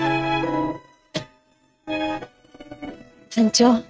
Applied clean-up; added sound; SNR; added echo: neural mask model RNNoise.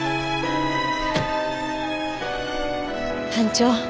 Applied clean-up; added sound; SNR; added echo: none; Hammer; 15 dB; none.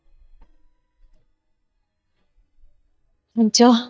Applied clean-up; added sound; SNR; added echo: neural mask model DeepFilterNet 3.